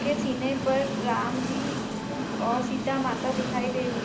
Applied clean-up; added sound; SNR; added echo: none; Train; 2 dB; reverberation time 0.5 s.